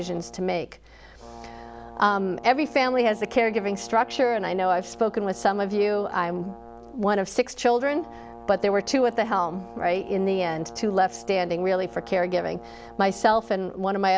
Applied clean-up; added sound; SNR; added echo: none; Brass instrument; 18 dB; none.